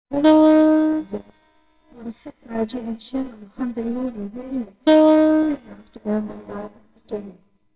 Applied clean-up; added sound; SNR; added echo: neural separator model SepFormer WHAMR!.